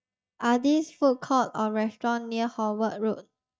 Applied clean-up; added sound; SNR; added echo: neural mask model DeepFilterNet 3.